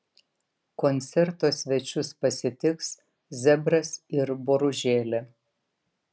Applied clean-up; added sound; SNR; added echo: none; none; none; none.